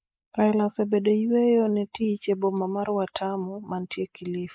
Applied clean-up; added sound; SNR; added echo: neural mask model Resemble Enhance denoiser.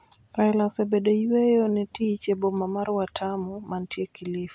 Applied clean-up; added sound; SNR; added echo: none; none; none; none.